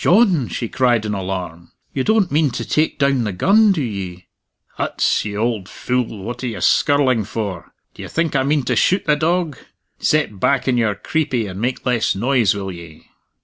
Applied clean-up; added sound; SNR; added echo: none; none; none; none.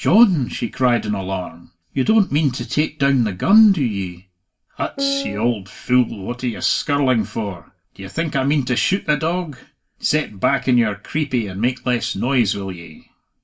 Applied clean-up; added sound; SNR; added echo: none; Piano; 7 dB; reverberation time 0.2 s.